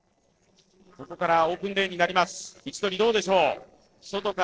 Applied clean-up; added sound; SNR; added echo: neural separator model SepFormer DNS4.